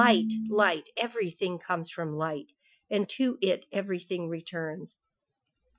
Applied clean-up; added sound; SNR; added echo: classical method Wiener filter.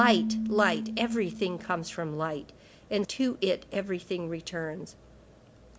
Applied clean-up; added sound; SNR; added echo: none; Keyboard (musical); 7 dB; none.